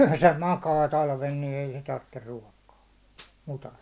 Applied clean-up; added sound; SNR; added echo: none; none; none; none.